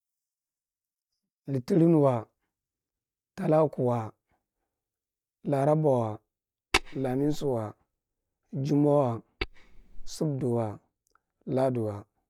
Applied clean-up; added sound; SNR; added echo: neural mask model DeepFilterNet 3.